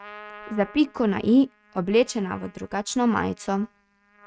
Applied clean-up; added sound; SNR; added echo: neural mask model RNNoise.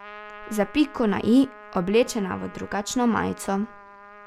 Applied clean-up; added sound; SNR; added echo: none; Trumpet; 19 dB; none.